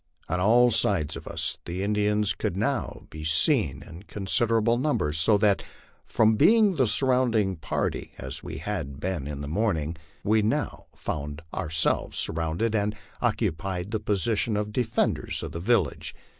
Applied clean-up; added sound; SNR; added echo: none; none; none; none.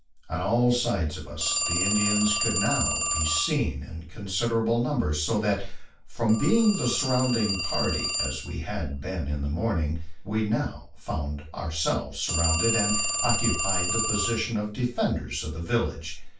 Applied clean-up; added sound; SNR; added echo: none; Telephone; 5 dB; reverberation time 0.2 s.